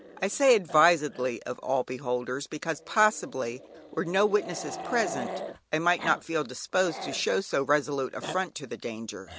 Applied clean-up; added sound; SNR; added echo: none; Growling; 14 dB; none.